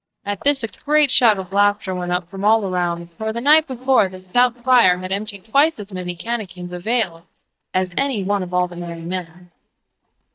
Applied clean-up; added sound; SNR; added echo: neural mask model DeepFilterNet 3.